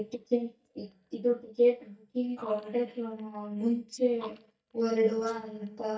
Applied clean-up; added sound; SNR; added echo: neural mask model DeepFilterNet 3.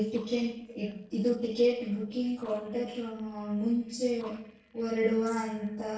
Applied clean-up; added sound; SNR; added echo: neural separator model SepFormer DNS4.